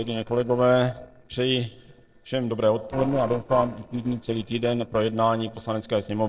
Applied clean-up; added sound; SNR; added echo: neural separator model SepFormer DNS4.